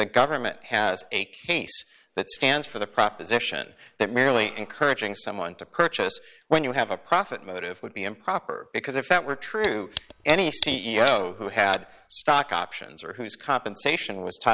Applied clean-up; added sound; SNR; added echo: none; Tick; 8 dB; none.